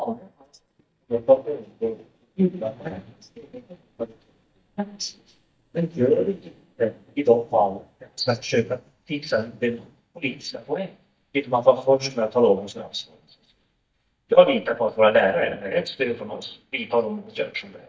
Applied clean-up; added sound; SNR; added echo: neural mask model DeepFilterNet 3.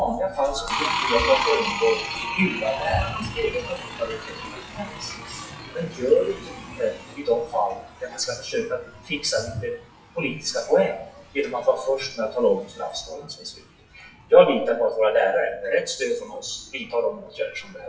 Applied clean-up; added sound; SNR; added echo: classical method WPE with log-MMSE.